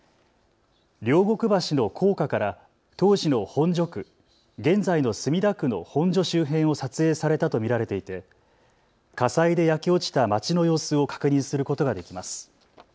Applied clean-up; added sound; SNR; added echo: none; none; none; none.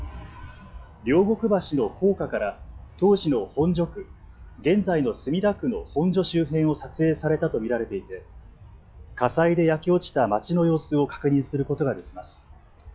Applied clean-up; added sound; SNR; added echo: classical method log-MMSE.